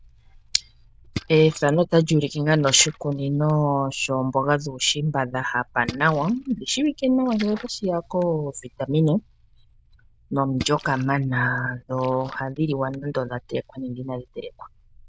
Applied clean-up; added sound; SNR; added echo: neural diffusion model UNIVERSE++.